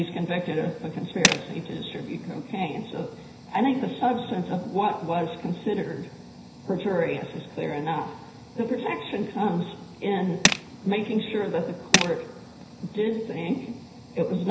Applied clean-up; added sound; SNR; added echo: none; Tools; -1 dB; reverberation time 0.9 s.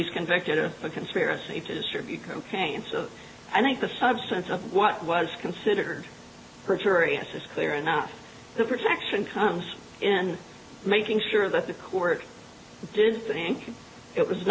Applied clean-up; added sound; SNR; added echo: none; none; none; none.